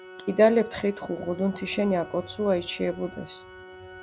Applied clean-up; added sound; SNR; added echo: none; Organ; 18 dB; none.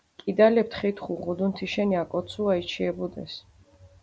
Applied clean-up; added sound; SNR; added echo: none; none; none; none.